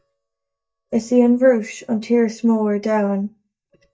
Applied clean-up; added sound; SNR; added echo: neural mask model DeepFilterNet 3.